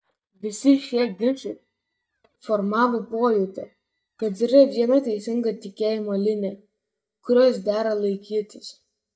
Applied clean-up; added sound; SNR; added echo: neural mask model DeepFilterNet 3.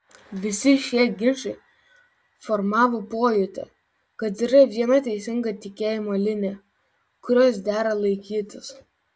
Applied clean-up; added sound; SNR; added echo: none; none; none; none.